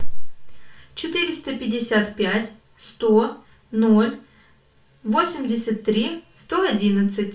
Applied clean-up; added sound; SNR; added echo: none; none; none; reverberation time 0.3 s.